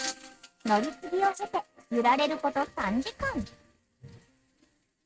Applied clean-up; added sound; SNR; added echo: neural mask model RNNoise.